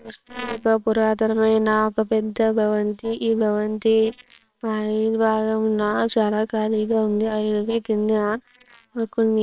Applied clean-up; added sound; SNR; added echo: neural separator model SepFormer WHAMR!.